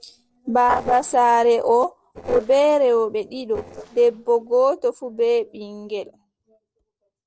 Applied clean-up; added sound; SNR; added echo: neural separator model SepFormer DNS4.